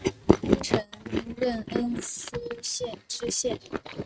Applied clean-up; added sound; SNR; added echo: neural mask model RNNoise.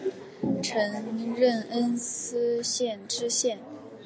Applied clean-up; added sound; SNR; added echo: none; none; none; none.